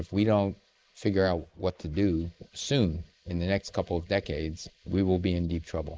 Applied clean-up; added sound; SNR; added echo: neural mask model Resemble Enhance denoiser.